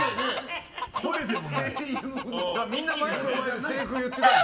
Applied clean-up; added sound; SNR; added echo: none; Chicken, rooster; 1 dB; reverberation time 1.5 s.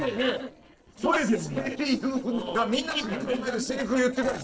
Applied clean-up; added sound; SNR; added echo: neural separator model SepFormer DNS4.